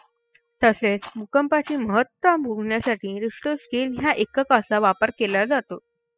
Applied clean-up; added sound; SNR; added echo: classical method spectral subtraction.